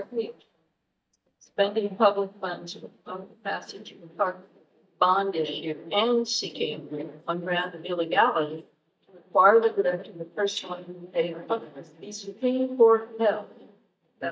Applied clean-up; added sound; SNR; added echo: neural mask model DeepFilterNet 3.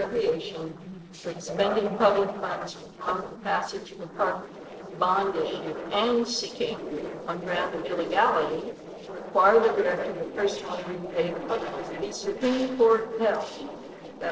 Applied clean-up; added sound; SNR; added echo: neural separator model SepFormer DNS4.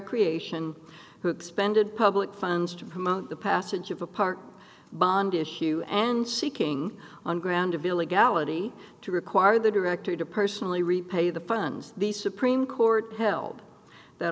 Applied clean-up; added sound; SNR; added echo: none; none; none; none.